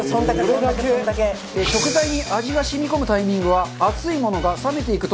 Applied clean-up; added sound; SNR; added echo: none; none; none; none.